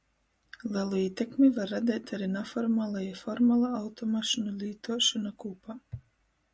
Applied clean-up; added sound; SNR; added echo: none; none; none; none.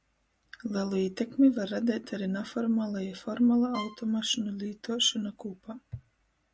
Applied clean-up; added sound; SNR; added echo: none; Bowed string instrument; 15 dB; none.